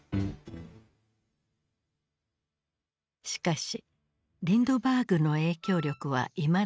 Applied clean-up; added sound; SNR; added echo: neural mask model RNNoise.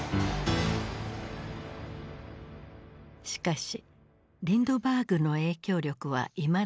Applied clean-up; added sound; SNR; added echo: none; none; none; none.